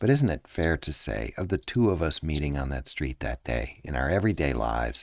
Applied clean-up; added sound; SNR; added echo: neural mask model RNNoise.